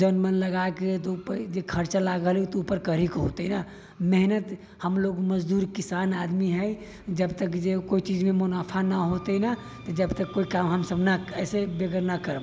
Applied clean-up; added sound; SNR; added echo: none; none; none; none.